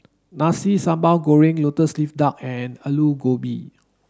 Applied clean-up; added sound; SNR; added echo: none; none; none; none.